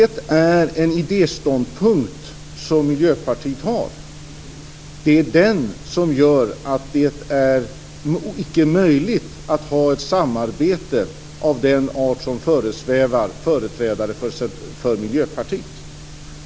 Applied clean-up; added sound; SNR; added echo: none; none; none; none.